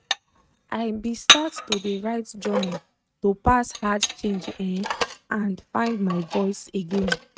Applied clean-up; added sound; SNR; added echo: neural mask model RNNoise.